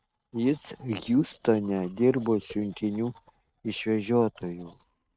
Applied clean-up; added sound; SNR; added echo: neural mask model RNNoise.